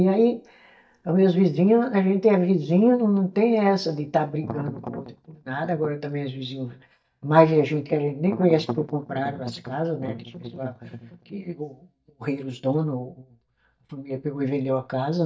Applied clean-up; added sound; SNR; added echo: neural mask model DeepFilterNet 3.